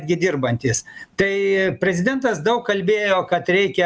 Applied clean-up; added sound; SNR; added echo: none; none; none; none.